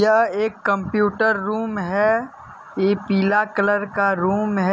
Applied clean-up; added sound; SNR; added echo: none; none; none; none.